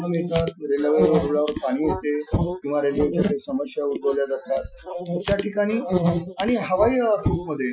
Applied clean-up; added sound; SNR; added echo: classical method Wiener filter.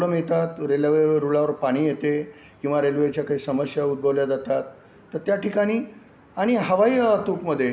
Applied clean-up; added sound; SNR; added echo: none; none; none; none.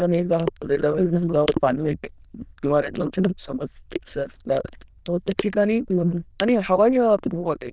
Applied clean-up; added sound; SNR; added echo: neural diffusion model UNIVERSE++.